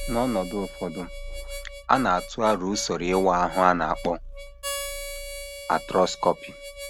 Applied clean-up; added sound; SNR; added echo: none; Purr + Harmonica; 11 dB; none.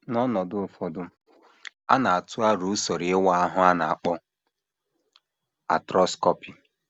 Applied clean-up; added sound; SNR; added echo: none; none; none; none.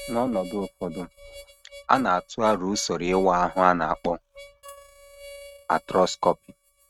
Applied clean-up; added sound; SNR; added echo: neural mask model RNNoise.